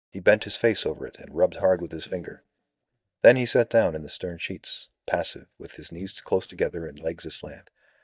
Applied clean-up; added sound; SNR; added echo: neural mask model DeepFilterNet 3.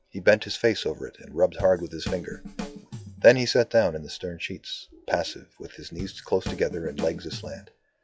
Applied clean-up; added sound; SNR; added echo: classical method log-MMSE.